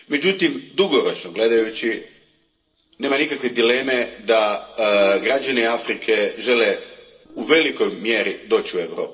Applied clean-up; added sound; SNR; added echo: neural separator model SepFormer DNS4.